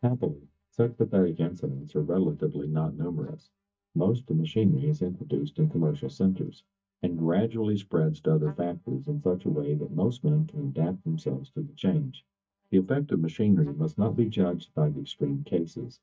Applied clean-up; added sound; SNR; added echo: neural mask model DeepFilterNet 3.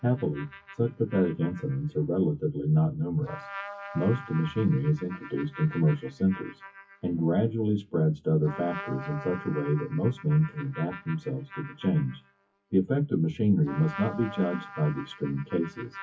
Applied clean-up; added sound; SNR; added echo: classical method WPE with log-MMSE.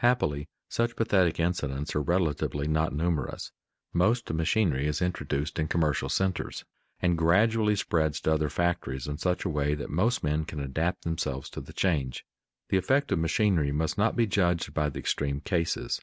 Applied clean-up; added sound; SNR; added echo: none; none; none; none.